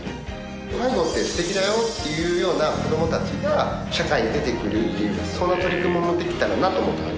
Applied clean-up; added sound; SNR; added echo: none; Bass guitar; 13 dB; none.